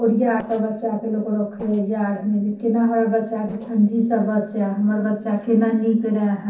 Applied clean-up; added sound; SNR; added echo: neural separator model SepFormer DNS4.